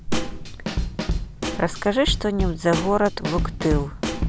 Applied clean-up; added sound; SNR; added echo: none; Snare drum / Drum kit; 2 dB; none.